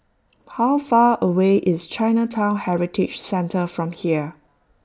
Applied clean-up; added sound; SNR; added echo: none; none; none; none.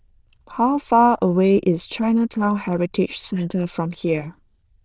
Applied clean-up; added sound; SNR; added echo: neural diffusion model UNIVERSE++.